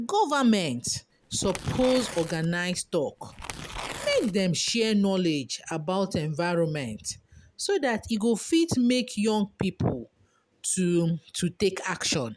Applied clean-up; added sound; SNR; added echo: none; Tearing; 13 dB; none.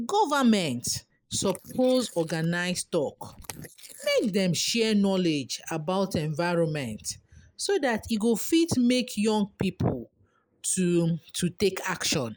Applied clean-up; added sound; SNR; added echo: neural mask model Resemble Enhance denoiser.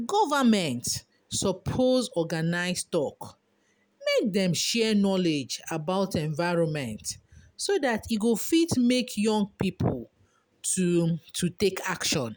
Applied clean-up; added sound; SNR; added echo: none; none; none; none.